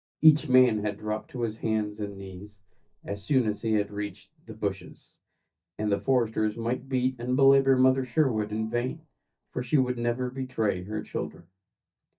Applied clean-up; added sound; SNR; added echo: neural mask model DeepFilterNet 3.